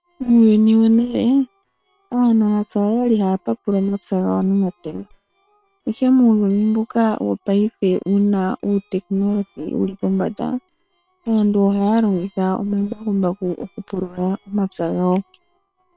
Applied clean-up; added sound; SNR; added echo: neural separator model SepFormer WHAM!.